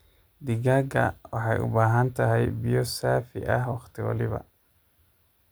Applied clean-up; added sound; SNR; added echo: none; none; none; none.